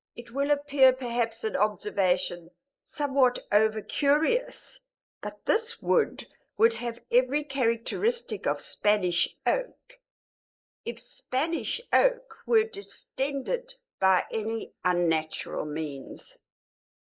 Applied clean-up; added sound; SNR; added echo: neural mask model Resemble Enhance denoiser.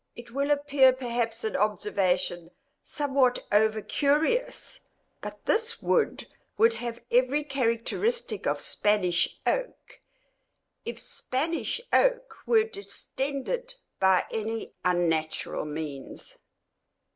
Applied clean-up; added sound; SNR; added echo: none; none; none; none.